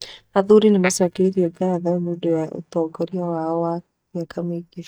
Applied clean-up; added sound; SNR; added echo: neural mask model DeepFilterNet 3.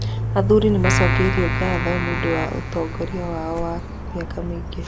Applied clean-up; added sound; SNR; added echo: none; Keyboard (musical) + Car; 0 dB; none.